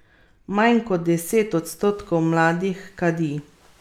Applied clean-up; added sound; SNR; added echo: none; none; none; none.